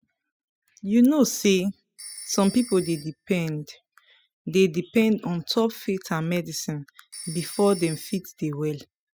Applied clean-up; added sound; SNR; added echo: classical method spectral subtraction.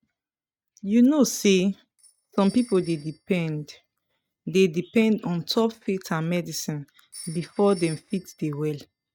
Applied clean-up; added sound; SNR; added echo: neural mask model RNNoise.